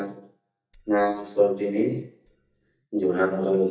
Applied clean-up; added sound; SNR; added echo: neural mask model DeepFilterNet 3.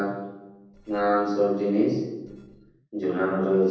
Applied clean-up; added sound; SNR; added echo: neural separator model SepFormer DNS4.